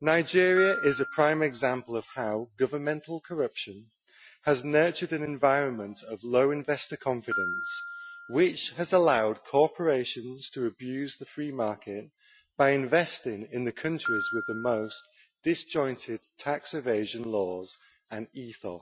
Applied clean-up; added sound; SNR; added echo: classical method Wiener filter.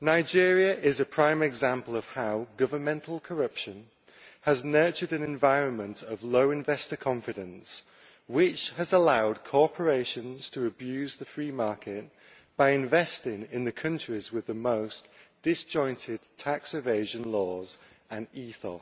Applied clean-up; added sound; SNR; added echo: none; none; none; none.